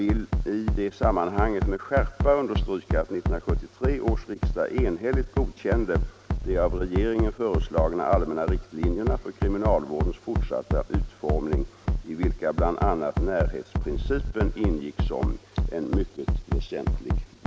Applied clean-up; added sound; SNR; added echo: none; Bass drum; -1 dB; none.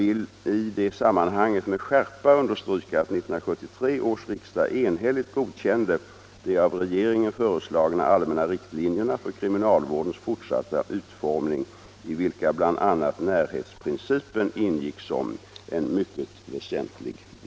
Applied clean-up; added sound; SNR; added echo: none; none; none; none.